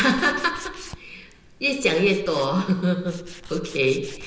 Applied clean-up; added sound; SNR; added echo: none; Tools; 17 dB; reverberation time 0.8 s.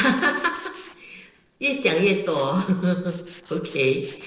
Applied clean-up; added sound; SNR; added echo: neural separator model SepFormer DNS4.